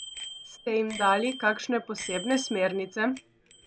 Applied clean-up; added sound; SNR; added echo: none; Bicycle bell; 11 dB; none.